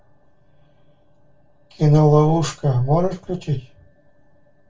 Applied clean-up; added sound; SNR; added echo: none; none; none; reverberation time 0.2 s.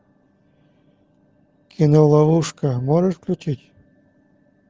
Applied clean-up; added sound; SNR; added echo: none; none; none; none.